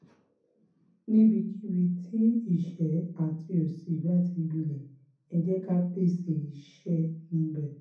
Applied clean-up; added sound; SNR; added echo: none; none; none; reverberation time 0.6 s.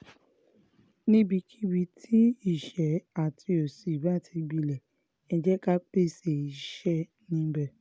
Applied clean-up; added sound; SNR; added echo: none; none; none; none.